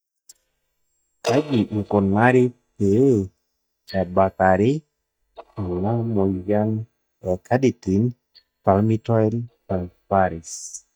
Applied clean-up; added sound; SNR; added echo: neural mask model DeepFilterNet 3.